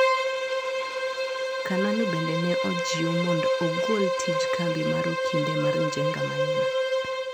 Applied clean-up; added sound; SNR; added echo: none; Bowed string instrument; -4 dB; none.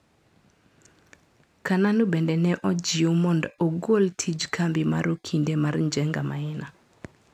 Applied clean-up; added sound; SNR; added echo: none; none; none; none.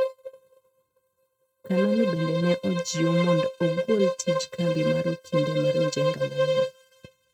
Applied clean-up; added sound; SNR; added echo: neural mask model RNNoise.